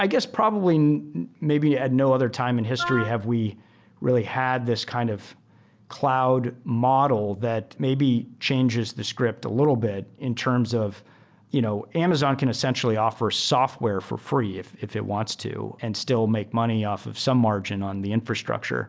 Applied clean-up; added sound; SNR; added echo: none; Wind instrument, woodwind instrument; 8 dB; none.